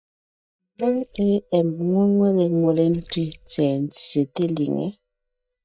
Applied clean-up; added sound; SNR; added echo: neural mask model DeepFilterNet 3.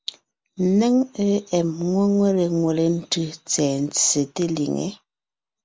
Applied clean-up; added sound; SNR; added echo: none; none; none; none.